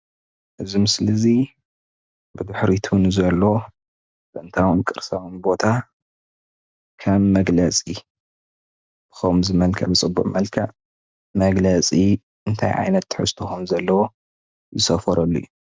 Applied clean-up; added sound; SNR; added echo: none; none; none; none.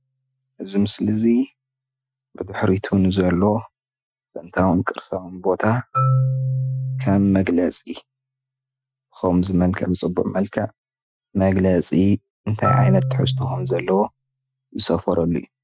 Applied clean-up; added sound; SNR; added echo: classical method Wiener filter.